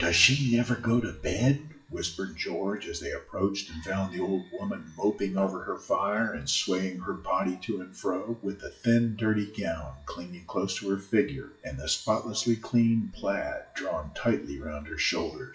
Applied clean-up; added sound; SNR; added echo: classical method WPE with log-MMSE.